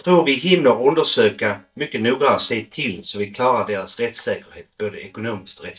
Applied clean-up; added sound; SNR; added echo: neural mask model DeepFilterNet 3.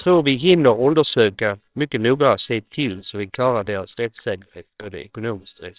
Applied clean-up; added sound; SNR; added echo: neural separator model SepFormer WHAMR!.